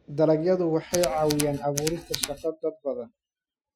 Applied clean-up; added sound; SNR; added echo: classical method Wiener filter.